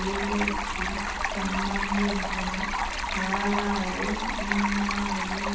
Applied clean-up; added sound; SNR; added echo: none; Stream; -1 dB; reverberation time 0.9 s.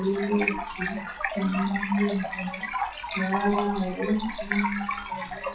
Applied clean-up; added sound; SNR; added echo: classical method WPE with log-MMSE.